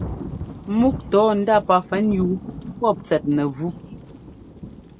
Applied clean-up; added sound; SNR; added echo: none; Thunder / Rain; 12 dB; none.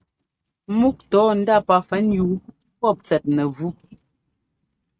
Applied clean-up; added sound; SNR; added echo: neural mask model RNNoise.